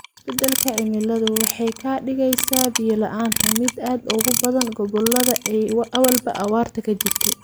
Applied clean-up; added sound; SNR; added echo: none; Clock; 4 dB; none.